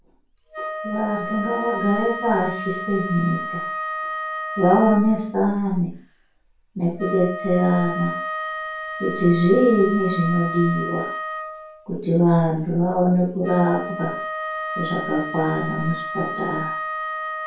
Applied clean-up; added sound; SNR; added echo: none; Wind instrument, woodwind instrument; 8 dB; reverberation time 0.3 s.